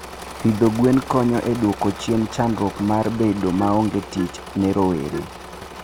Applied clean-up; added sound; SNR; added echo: none; Engine / Mechanisms + Wind instrument, woodwind instrument; 13 dB; none.